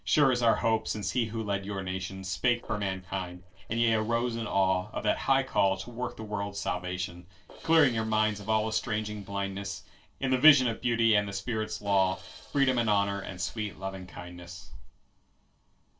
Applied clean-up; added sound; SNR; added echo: neural separator model SepFormer DNS4.